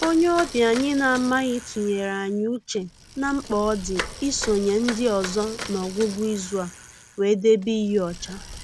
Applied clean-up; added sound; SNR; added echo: none; Bicycle; 13 dB; none.